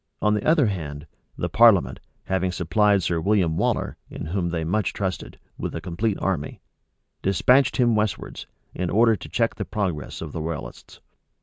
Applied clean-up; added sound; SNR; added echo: none; none; none; none.